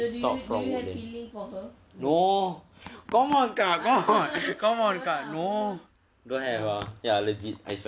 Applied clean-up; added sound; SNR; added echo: none; none; none; none.